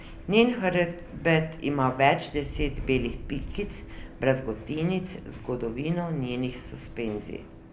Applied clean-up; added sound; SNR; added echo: none; Wind; 13 dB; none.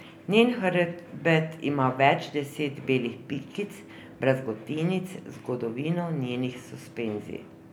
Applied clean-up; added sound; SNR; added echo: none; none; none; none.